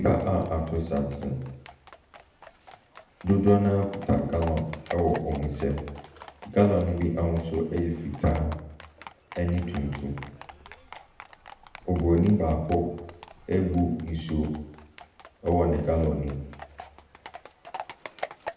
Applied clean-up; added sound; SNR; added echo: none; Livestock, farm animals, working animals; 17 dB; reverberation time 0.8 s.